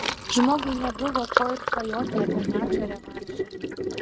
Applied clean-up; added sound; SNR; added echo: neural mask model RNNoise.